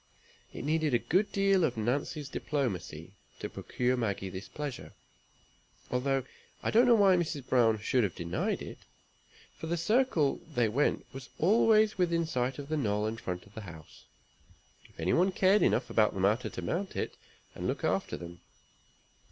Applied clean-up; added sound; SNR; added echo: none; none; none; none.